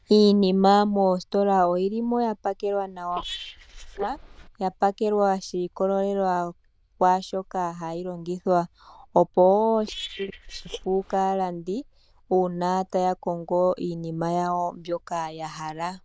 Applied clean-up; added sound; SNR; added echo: neural diffusion model UNIVERSE++.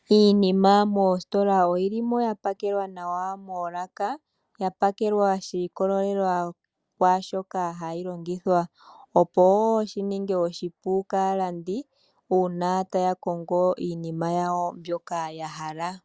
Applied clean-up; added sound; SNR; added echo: none; none; none; none.